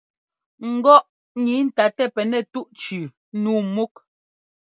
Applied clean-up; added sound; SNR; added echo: none; none; none; none.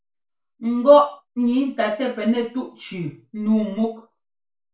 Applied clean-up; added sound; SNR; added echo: none; none; none; reverberation time 0.3 s.